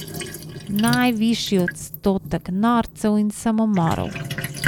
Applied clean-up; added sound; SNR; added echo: none; Sink (filling or washing); 10 dB; none.